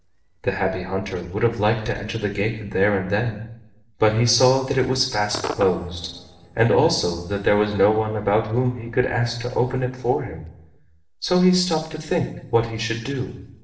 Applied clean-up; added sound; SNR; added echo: neural separator model SepFormer DNS4.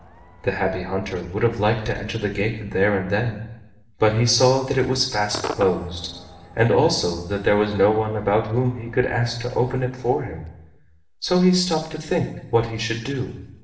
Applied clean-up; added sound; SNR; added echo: none; Crowd / Cheering / Fireworks; 20 dB; reverberation time 0.9 s.